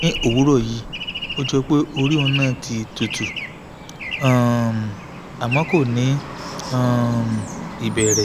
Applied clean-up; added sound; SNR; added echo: none; Traffic noise, roadway noise / Bird; 8 dB; none.